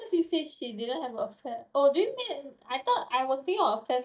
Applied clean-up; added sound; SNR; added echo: neural mask model DeepFilterNet 3.